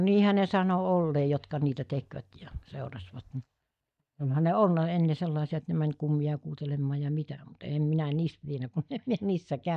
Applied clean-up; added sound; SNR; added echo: neural mask model DeepFilterNet 3.